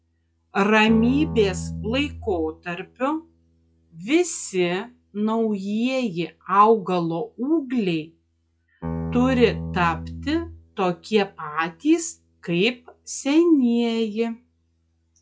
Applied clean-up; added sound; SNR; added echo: classical method log-MMSE.